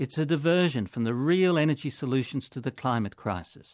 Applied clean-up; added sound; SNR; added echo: none; none; none; none.